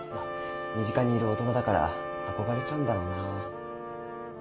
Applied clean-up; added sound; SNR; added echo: none; none; none; none.